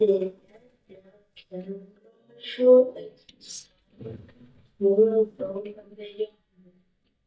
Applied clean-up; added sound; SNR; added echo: neural mask model DeepFilterNet 3.